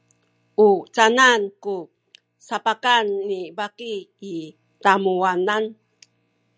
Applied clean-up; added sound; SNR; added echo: none; none; none; none.